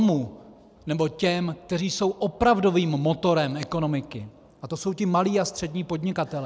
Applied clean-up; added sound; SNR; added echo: none; none; none; none.